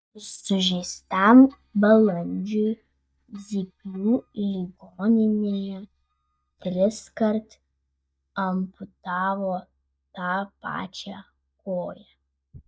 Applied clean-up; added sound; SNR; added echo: neural mask model DeepFilterNet 3.